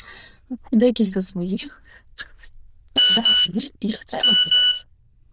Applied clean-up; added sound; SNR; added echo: neural diffusion model UNIVERSE++.